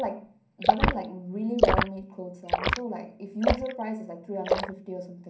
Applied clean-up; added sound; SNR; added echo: none; Liquid; -5 dB; reverberation time 0.6 s.